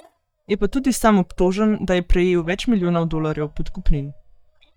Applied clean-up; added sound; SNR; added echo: neural mask model DeepFilterNet 3.